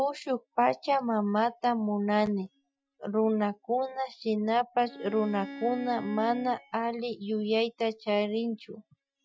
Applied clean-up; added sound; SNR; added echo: classical method Wiener filter.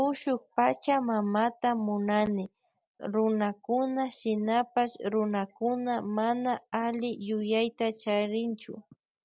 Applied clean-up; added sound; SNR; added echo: none; none; none; none.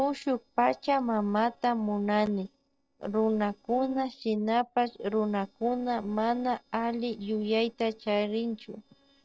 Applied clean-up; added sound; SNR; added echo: neural separator model SepFormer DNS4.